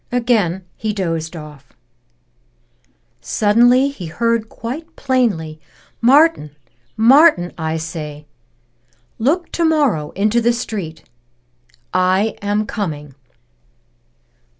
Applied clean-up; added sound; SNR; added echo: none; none; none; none.